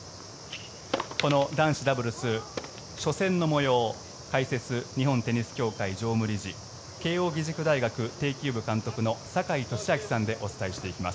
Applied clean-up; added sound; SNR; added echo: none; none; none; none.